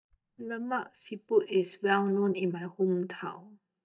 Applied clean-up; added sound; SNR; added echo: neural mask model DeepFilterNet 3.